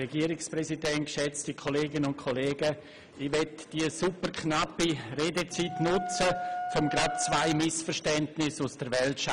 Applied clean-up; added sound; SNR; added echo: none; Wind instrument, woodwind instrument; 6 dB; none.